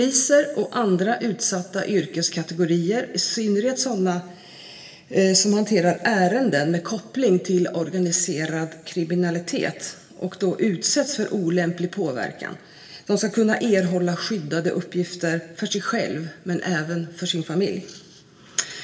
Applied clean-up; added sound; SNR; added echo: none; none; none; reverberation time 1.0 s.